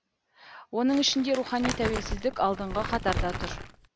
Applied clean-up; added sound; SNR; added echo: none; Crumpling, crinkling; 5 dB; none.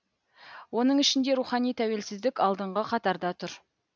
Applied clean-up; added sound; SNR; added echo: none; none; none; none.